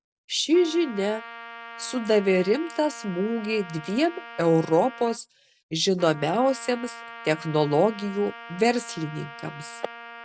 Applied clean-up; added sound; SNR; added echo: none; Trumpet; 16 dB; none.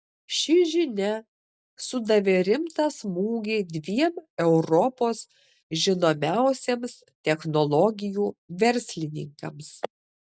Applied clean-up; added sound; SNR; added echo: none; none; none; none.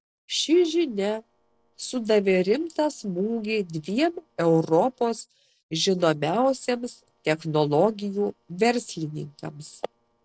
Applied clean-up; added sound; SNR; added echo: neural separator model SepFormer DNS4.